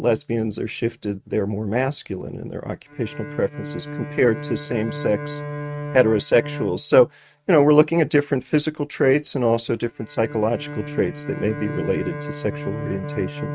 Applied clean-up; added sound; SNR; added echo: neural mask model RNNoise.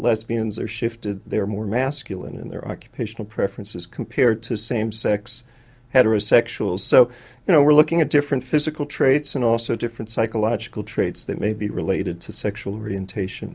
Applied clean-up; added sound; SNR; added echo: none; none; none; none.